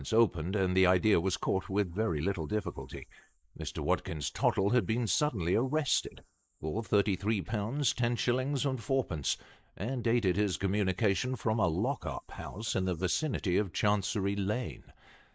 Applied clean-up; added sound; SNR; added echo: neural mask model Resemble Enhance denoiser.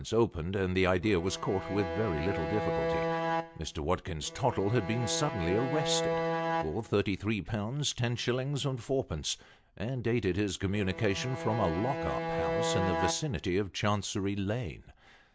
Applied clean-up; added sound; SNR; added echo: none; Bowed string instrument; 3 dB; none.